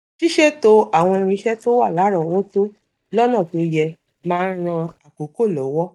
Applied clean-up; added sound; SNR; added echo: neural mask model DeepFilterNet 3.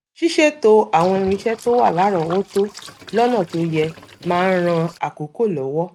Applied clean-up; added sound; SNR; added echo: neural mask model RNNoise.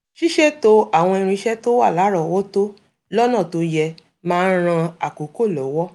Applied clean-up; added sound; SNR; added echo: none; none; none; none.